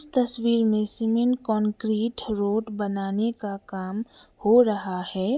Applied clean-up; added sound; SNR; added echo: none; none; none; none.